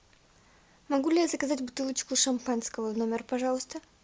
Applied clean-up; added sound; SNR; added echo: none; none; none; none.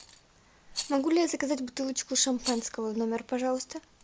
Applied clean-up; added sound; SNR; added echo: none; Rattle; 14 dB; none.